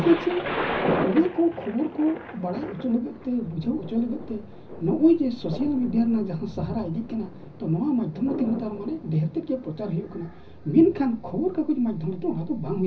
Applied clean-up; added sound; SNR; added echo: none; Thunder; 9 dB; reverberation time 0.4 s.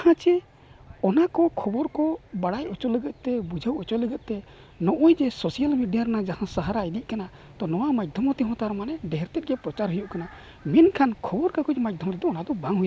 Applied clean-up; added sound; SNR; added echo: none; none; none; none.